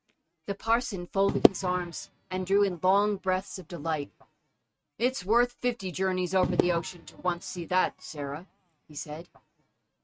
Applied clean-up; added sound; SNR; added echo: neural mask model RNNoise.